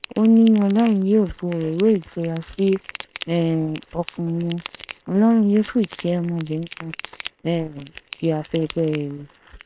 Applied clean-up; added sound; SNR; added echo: neural separator model SepFormer WHAM!.